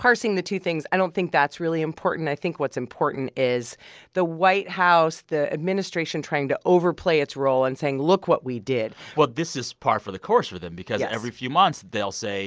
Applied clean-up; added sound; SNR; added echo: none; none; none; none.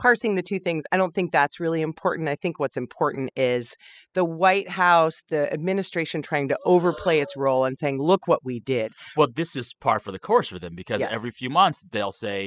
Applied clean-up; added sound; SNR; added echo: classical method spectral subtraction.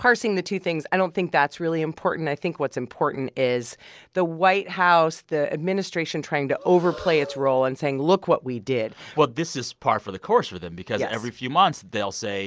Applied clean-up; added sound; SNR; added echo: none; Breathing; 19 dB; none.